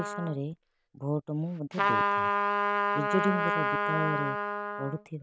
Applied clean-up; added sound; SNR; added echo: none; Trumpet; -4 dB; none.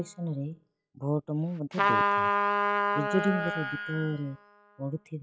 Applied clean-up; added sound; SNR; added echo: classical method log-MMSE.